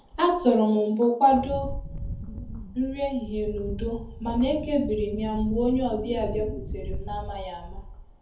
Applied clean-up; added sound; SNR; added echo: none; Wind; 9 dB; reverberation time 0.5 s.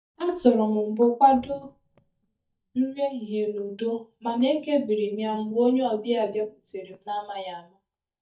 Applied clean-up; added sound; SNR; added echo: neural mask model DeepFilterNet 3.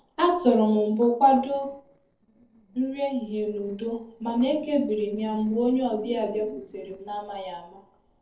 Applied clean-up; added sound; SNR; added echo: neural separator model SepFormer DNS4.